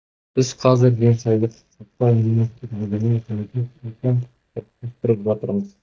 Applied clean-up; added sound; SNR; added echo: neural mask model DeepFilterNet 3.